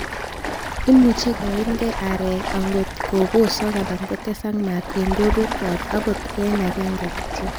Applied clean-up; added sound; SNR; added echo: none; Stream; 6 dB; none.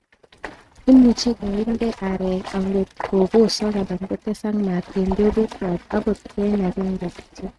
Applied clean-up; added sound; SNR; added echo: neural mask model RNNoise.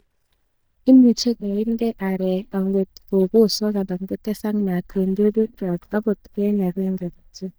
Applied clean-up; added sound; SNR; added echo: neural mask model DeepFilterNet 3.